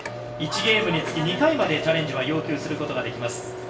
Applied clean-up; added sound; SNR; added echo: none; Microwave oven; 8 dB; reverberation time 0.8 s.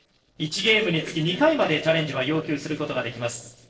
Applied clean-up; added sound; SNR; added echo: neural separator model SepFormer DNS4.